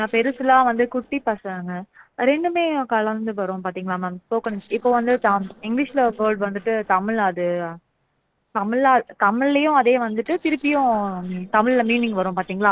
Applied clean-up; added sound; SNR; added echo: neural separator model SepFormer DNS4.